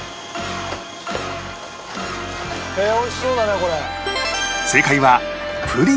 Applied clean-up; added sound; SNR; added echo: none; none; none; none.